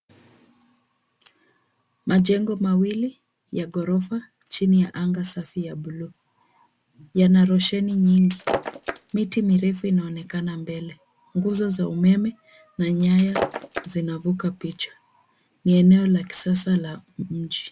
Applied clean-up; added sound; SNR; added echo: none; Shatter; 8 dB; none.